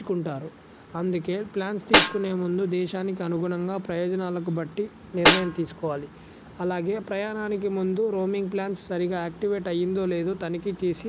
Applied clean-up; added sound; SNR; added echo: none; Snare drum; -3 dB; none.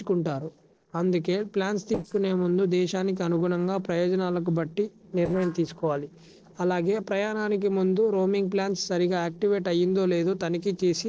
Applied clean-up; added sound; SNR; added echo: neural separator model SepFormer DNS4.